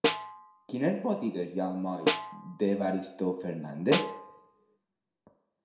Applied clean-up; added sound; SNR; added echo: none; Snare drum; 1 dB; reverberation time 0.6 s.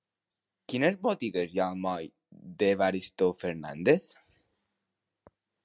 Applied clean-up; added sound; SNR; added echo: none; none; none; none.